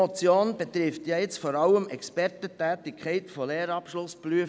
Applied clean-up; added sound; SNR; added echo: none; none; none; none.